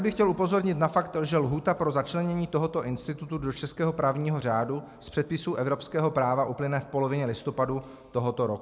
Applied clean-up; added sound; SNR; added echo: none; none; none; none.